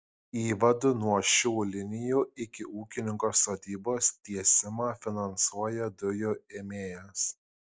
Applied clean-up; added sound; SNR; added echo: none; none; none; none.